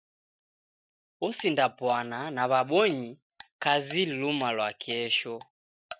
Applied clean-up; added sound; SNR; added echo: neural mask model DeepFilterNet 3.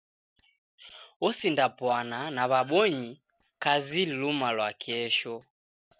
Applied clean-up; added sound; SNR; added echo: neural separator model SepFormer DNS4.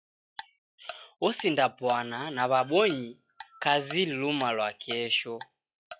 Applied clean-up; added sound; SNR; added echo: classical method log-MMSE.